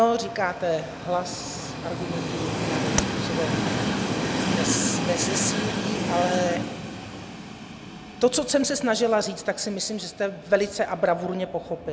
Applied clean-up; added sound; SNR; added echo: none; Train + Tap; 2 dB; none.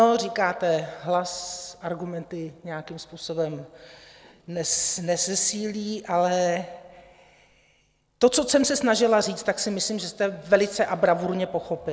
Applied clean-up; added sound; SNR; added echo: none; none; none; none.